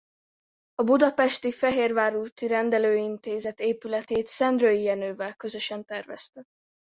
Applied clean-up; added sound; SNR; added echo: none; none; none; none.